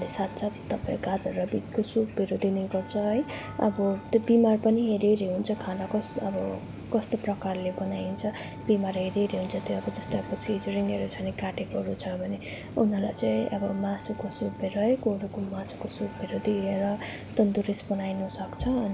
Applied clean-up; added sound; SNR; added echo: none; Wind instrument, woodwind instrument + Waves, surf; 18 dB; none.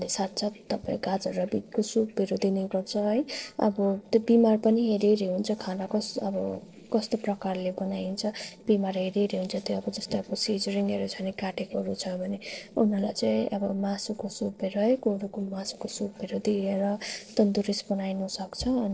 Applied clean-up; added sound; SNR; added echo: neural separator model SepFormer DNS4.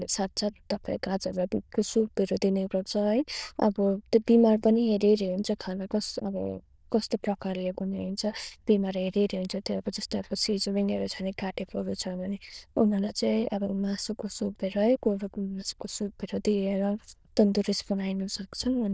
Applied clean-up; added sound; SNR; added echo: neural diffusion model UNIVERSE++.